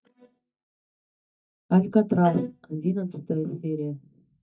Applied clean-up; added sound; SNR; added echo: neural mask model DeepFilterNet 3.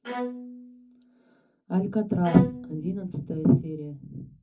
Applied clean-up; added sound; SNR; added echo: none; Bowed string instrument; 12 dB; reverberation time 0.3 s.